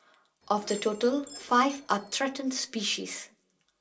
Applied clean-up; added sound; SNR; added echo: none; Door / Chime; 19 dB; reverberation time 0.2 s.